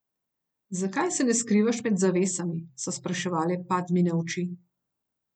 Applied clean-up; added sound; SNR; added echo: none; none; none; none.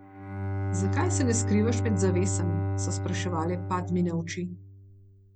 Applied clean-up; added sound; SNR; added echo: none; Bowed string instrument; -1 dB; none.